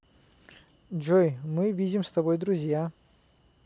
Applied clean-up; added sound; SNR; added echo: none; none; none; none.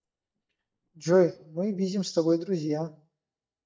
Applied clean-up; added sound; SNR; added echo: neural mask model DeepFilterNet 3.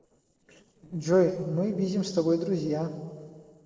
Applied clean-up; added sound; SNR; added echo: neural separator model SepFormer DNS4.